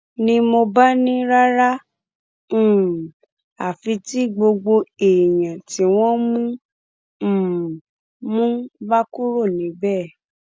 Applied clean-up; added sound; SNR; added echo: none; none; none; none.